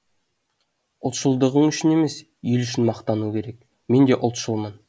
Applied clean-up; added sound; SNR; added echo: none; none; none; none.